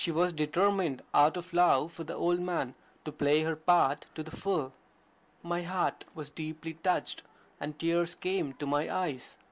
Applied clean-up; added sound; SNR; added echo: none; none; none; none.